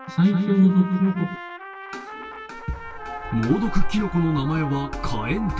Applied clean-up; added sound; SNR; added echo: none; Trumpet; 16 dB; reverberation time 0.1 s.